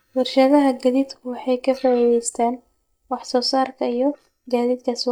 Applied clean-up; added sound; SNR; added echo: neural mask model DeepFilterNet 3.